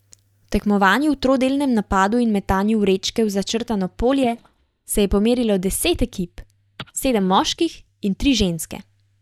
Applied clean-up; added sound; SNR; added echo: neural mask model DeepFilterNet 3.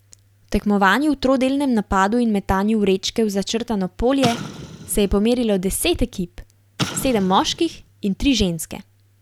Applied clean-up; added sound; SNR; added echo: none; Explosion; 12 dB; none.